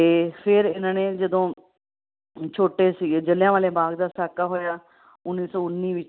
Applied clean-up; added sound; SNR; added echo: none; none; none; none.